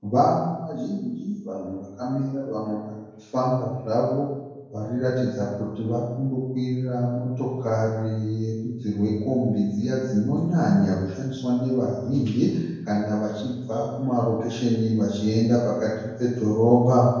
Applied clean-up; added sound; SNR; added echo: none; none; none; reverberation time 1.0 s.